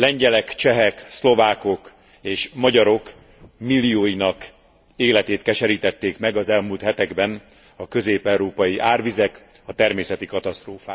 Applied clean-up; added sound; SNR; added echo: none; none; none; none.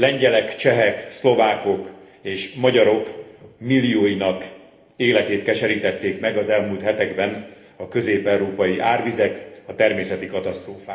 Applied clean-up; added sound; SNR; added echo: none; none; none; reverberation time 1.0 s.